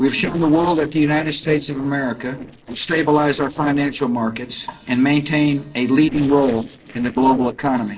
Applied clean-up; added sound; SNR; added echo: neural separator model SepFormer DNS4.